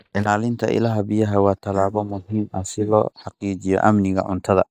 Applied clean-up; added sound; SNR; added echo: neural mask model DeepFilterNet 3.